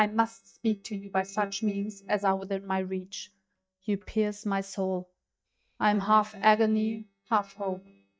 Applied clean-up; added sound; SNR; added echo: neural mask model DeepFilterNet 3.